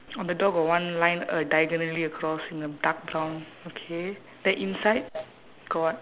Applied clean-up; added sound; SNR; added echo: none; none; none; none.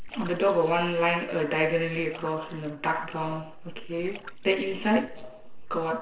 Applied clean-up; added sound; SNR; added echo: neural separator model SepFormer DNS4.